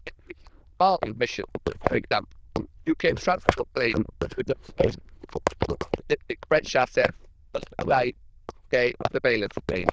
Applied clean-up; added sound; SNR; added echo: neural diffusion model UNIVERSE++.